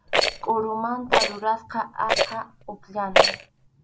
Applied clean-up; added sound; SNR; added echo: none; Rattle; -4 dB; none.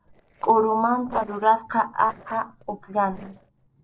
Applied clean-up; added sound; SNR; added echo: neural separator model SepFormer DNS4.